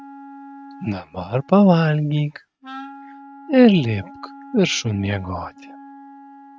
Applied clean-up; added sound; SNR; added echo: neural mask model RNNoise.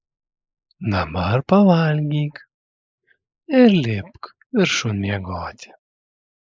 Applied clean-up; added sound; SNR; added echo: neural mask model Resemble Enhance denoiser.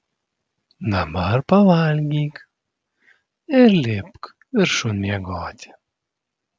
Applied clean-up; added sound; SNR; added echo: none; none; none; none.